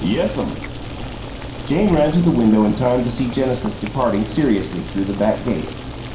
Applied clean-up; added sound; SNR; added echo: none; Boiling; 10 dB; reverberation time 0.5 s.